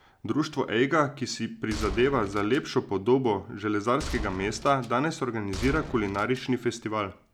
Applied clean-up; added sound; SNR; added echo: none; Gunshot, gunfire; 11 dB; none.